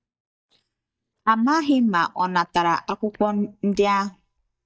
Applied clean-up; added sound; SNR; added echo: neural mask model DeepFilterNet 3.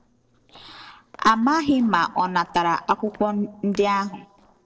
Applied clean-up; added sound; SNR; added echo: neural separator model SepFormer DNS4.